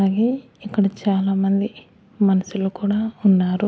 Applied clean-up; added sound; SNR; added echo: none; none; none; none.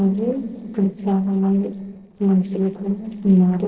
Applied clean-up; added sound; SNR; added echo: neural separator model SepFormer DNS4.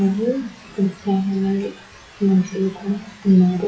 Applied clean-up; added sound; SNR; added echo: classical method WPE with log-MMSE.